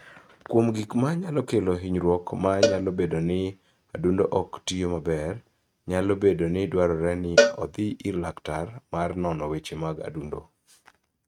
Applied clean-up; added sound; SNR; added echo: neural mask model RNNoise.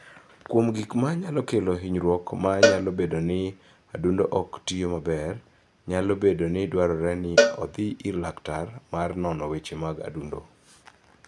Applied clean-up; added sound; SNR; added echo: none; Cowbell; 2 dB; none.